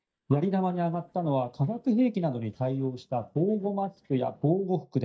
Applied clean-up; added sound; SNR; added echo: neural mask model DeepFilterNet 3.